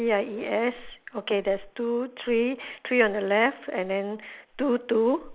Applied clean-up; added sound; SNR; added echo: neural mask model Resemble Enhance denoiser.